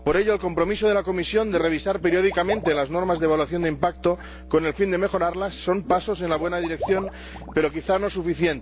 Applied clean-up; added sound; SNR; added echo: none; Musical instrument + Water / Liquid; 14 dB; none.